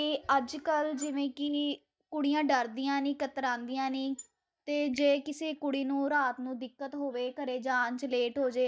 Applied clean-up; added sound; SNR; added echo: neural mask model DeepFilterNet 3.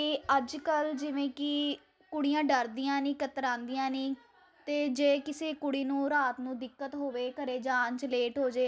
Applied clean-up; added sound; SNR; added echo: none; none; none; none.